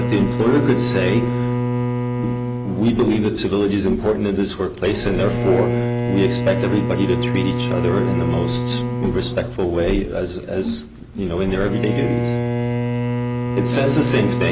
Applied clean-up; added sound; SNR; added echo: none; Bowed string instrument; 2 dB; none.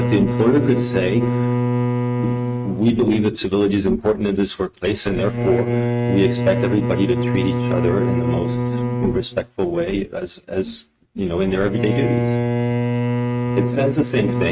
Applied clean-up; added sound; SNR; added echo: neural mask model RNNoise.